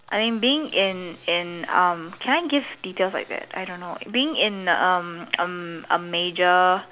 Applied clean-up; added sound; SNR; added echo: none; none; none; none.